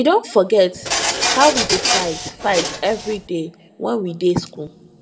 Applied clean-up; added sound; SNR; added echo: none; Printer; 1 dB; reverberation time 2.3 s.